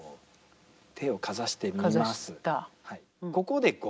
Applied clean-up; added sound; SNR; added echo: none; none; none; none.